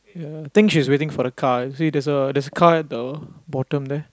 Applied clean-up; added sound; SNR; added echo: none; none; none; none.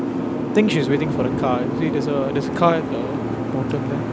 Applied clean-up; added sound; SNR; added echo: none; Boat, Water vehicle; 1 dB; none.